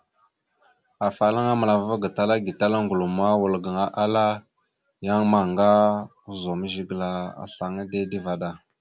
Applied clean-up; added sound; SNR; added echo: none; none; none; none.